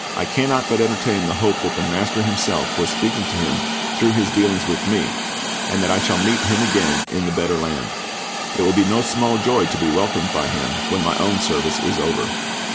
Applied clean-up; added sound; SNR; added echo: none; Hiss; 3 dB; none.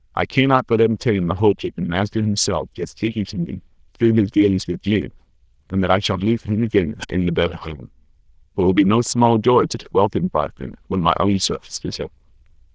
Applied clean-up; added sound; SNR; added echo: neural diffusion model UNIVERSE++.